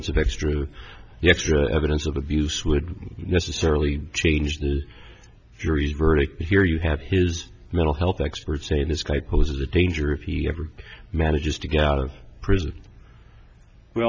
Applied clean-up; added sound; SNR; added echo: none; none; none; none.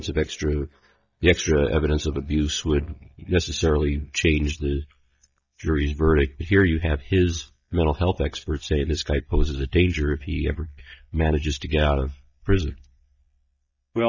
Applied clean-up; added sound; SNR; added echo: neural mask model DeepFilterNet 3.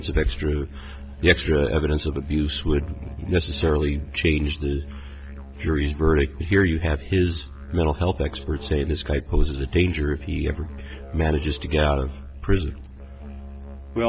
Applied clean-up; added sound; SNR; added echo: none; Musical instrument; 14 dB; none.